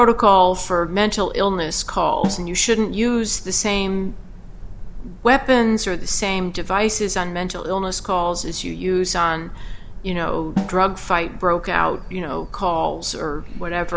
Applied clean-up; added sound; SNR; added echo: none; Snare drum; 13 dB; none.